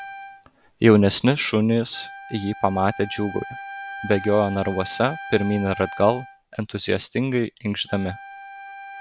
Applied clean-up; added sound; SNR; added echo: none; Wind instrument, woodwind instrument; 15 dB; none.